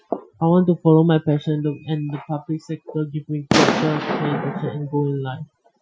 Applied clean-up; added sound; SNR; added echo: classical method Wiener filter.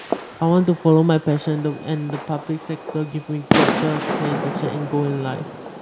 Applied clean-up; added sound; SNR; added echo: none; Fireworks; 4 dB; none.